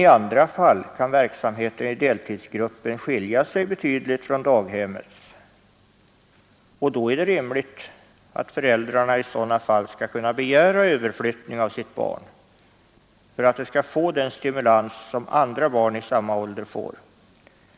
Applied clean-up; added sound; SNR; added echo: none; none; none; none.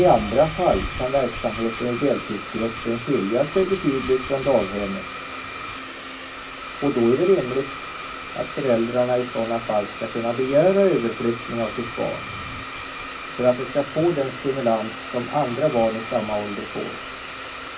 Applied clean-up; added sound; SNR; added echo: none; Domestic sounds, home sounds; 9 dB; reverberation time 0.4 s.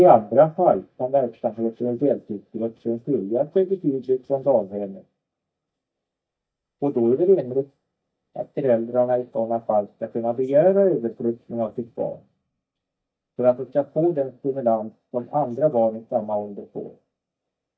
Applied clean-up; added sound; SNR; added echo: neural mask model DeepFilterNet 3.